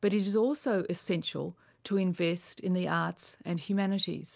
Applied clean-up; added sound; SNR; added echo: none; none; none; none.